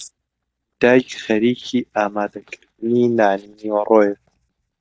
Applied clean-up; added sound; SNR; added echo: neural mask model DeepFilterNet 3.